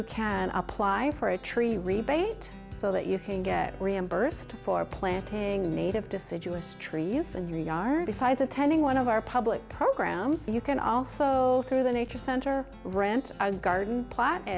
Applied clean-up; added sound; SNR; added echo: none; none; none; none.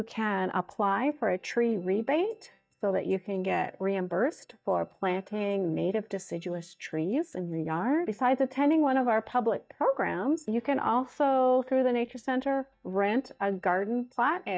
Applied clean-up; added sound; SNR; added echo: neural mask model DeepFilterNet 3.